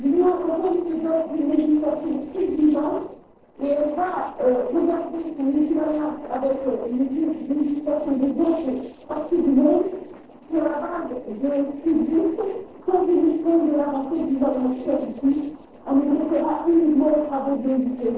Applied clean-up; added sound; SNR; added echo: neural separator model SepFormer DNS4.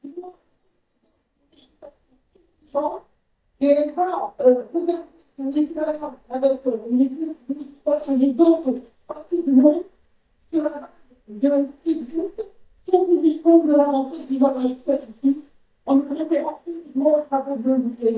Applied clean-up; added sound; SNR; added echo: neural mask model DeepFilterNet 3.